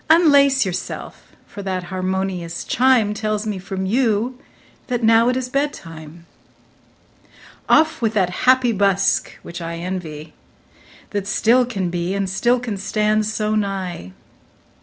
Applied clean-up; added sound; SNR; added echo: none; none; none; none.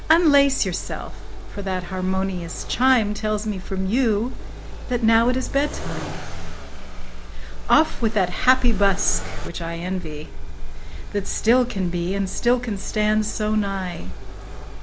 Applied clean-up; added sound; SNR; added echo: none; Accelerating, revving, vroom; 2 dB; none.